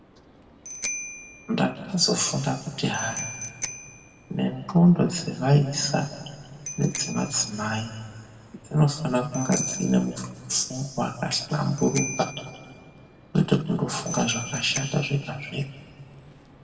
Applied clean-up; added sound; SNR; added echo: none; Bicycle bell; 13 dB; reverberation time 1.7 s.